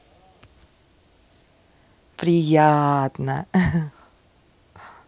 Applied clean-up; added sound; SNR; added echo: none; none; none; none.